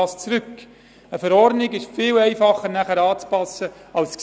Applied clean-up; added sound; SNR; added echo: none; none; none; none.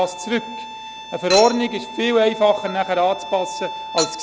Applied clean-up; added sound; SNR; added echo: none; Bowed string instrument + Chink, clink; 9 dB; none.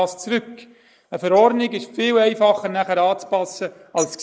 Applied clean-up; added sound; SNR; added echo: neural mask model Resemble Enhance denoiser.